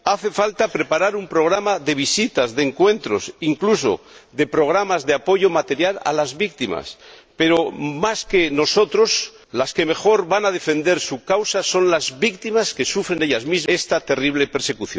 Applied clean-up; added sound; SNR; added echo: none; none; none; none.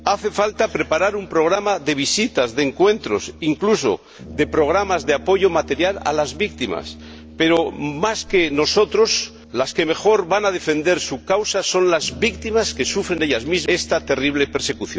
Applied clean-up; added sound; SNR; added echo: none; Brass instrument; 20 dB; none.